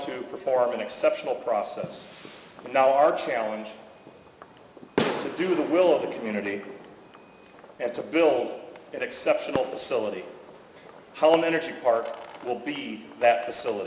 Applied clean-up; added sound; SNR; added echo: none; Fireworks; 13 dB; none.